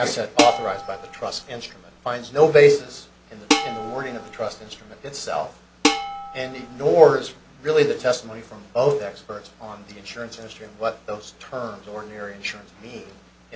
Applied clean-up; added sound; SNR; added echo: none; Dishes, pots, and pans; 4 dB; none.